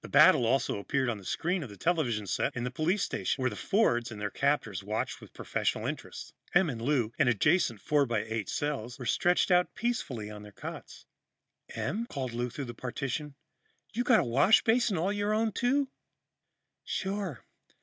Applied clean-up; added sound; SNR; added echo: none; none; none; none.